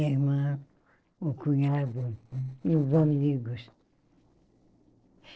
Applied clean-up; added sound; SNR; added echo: neural separator model SepFormer DNS4.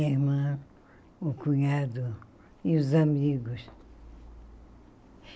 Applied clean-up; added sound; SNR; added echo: none; none; none; none.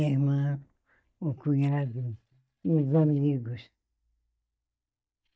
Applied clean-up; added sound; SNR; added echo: neural mask model DeepFilterNet 3.